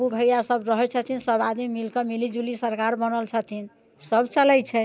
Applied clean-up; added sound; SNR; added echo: none; none; none; none.